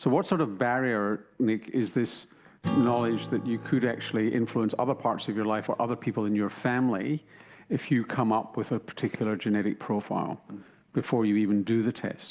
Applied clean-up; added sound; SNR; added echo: none; Acoustic guitar / Strum; 17 dB; none.